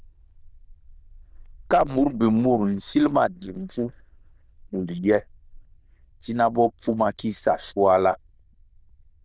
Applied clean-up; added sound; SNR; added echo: neural diffusion model UNIVERSE++.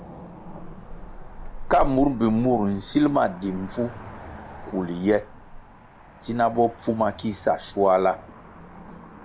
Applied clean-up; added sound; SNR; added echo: none; Cricket / Motor vehicle (road); 12 dB; none.